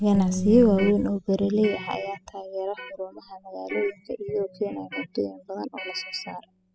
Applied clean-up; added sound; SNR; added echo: classical method spectral subtraction.